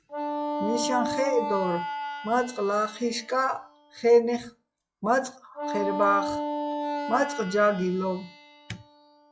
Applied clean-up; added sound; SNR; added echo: classical method log-MMSE.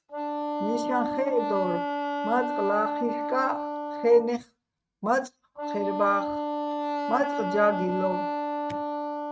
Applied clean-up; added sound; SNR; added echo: neural mask model RNNoise.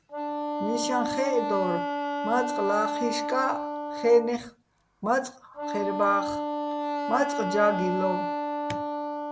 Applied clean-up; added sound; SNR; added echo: none; Wind instrument, woodwind instrument; 2 dB; none.